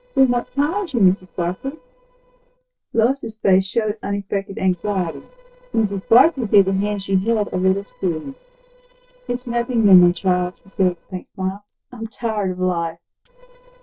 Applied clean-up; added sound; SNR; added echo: neural separator model SepFormer DNS4.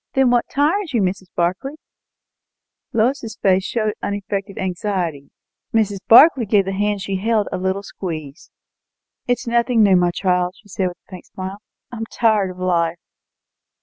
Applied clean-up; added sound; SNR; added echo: none; none; none; none.